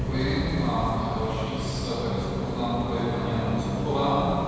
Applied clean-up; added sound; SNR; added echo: none; Bus; 1 dB; reverberation time 2.1 s.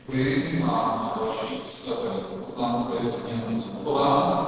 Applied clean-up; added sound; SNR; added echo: neural separator model SepFormer DNS4.